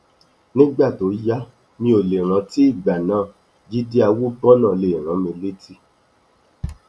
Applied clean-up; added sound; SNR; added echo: none; none; none; none.